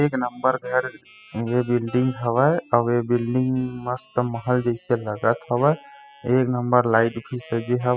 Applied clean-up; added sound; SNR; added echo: classical method spectral subtraction.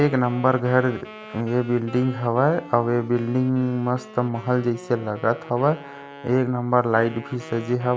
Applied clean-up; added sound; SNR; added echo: none; Wind instrument, woodwind instrument; 18 dB; none.